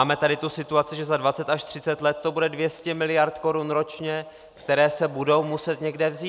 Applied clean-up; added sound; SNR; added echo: none; none; none; none.